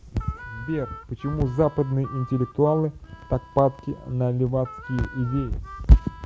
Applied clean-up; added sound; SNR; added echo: none; Harmonica; 19 dB; none.